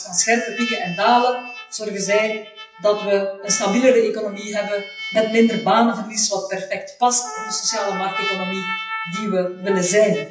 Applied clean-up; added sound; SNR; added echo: classical method WPE with log-MMSE.